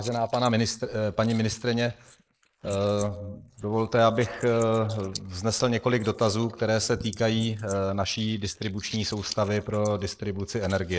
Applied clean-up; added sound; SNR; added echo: neural mask model Resemble Enhance denoiser.